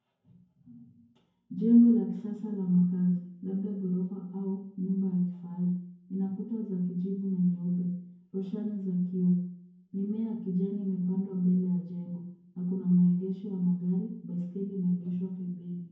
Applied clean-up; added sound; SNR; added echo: none; none; none; reverberation time 0.9 s.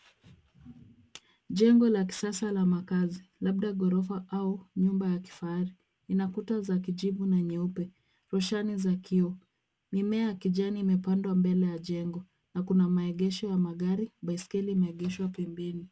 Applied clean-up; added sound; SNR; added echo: none; none; none; none.